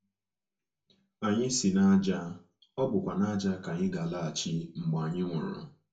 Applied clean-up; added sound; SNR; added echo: none; none; none; reverberation time 0.3 s.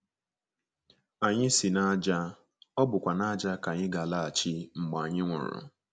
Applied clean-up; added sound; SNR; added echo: none; none; none; none.